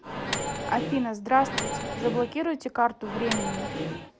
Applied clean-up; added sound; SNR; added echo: none; Microwave oven; 3 dB; none.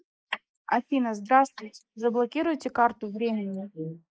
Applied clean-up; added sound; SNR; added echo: neural mask model Resemble Enhance denoiser.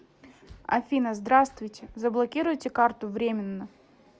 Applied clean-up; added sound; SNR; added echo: none; none; none; none.